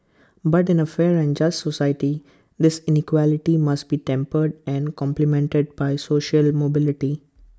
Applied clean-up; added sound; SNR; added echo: none; none; none; none.